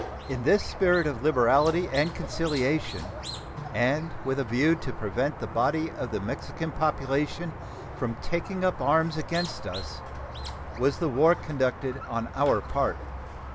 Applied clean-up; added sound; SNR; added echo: none; Squeak; 10 dB; none.